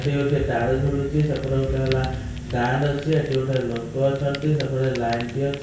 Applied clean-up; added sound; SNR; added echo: none; Fire; 18 dB; reverberation time 0.6 s.